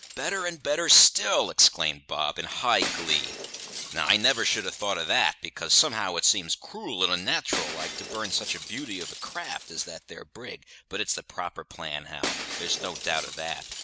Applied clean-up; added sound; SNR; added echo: none; Shatter; 12 dB; none.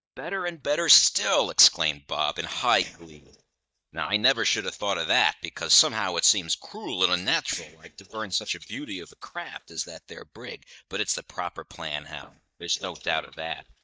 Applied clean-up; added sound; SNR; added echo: neural mask model DeepFilterNet 3.